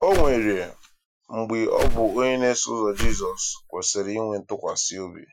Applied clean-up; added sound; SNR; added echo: classical method Wiener filter.